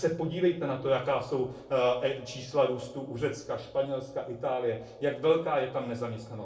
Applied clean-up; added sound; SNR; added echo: none; none; none; reverberation time 0.3 s.